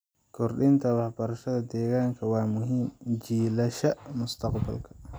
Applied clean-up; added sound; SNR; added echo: none; none; none; none.